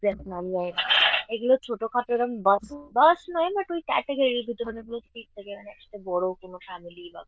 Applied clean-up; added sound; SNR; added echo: neural diffusion model UNIVERSE++.